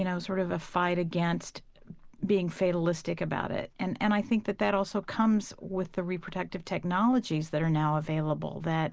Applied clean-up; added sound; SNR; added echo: none; none; none; none.